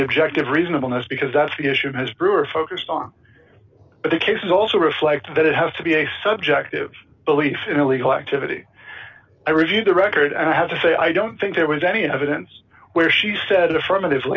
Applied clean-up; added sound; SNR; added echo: none; none; none; none.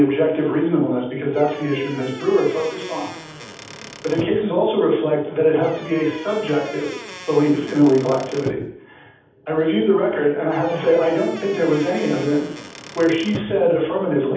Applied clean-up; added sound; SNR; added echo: none; Squeak / Wood; 15 dB; reverberation time 0.8 s.